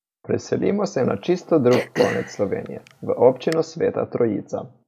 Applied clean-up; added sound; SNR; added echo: none; Cough; 10 dB; none.